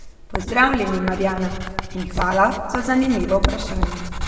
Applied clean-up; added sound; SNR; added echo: none; Writing; 5 dB; reverberation time 1.8 s.